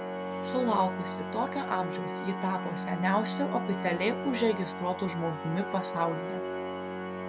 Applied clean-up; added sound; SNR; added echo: none; Organ; 3 dB; none.